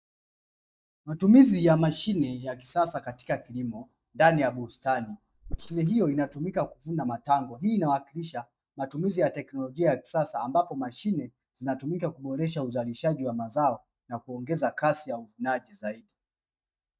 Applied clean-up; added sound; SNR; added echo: neural mask model DeepFilterNet 3.